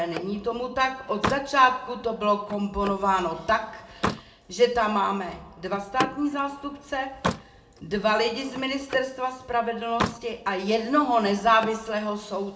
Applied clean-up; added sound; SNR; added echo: none; Slam; 11 dB; reverberation time 0.5 s.